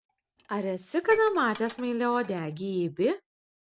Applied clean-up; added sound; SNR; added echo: none; Dishes, pots, and pans; 19 dB; none.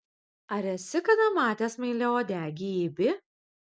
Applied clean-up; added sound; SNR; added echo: none; none; none; none.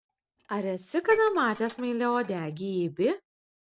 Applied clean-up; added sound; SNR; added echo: neural separator model SepFormer DNS4.